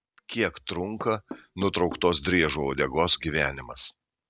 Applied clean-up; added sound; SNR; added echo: none; Knock / Wood; 19 dB; none.